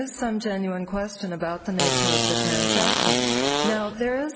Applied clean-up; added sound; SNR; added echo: none; Fart; -4 dB; none.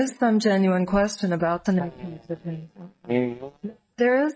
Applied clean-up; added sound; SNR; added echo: neural mask model DeepFilterNet 3.